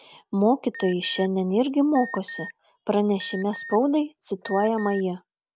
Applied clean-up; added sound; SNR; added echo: none; Alarm; 17 dB; none.